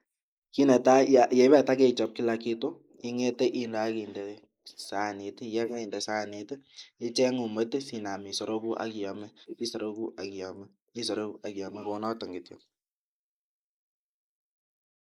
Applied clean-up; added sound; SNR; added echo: neural mask model Resemble Enhance denoiser.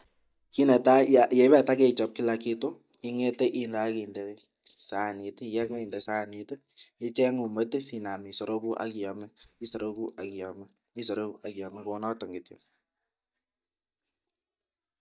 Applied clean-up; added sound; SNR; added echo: neural mask model DeepFilterNet 3.